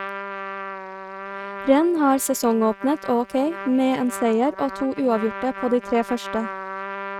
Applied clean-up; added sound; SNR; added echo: neural mask model RNNoise.